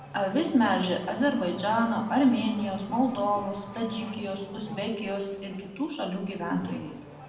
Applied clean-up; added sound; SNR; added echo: none; Race car, auto racing / Accelerating, revving, vroom; 14 dB; reverberation time 0.8 s.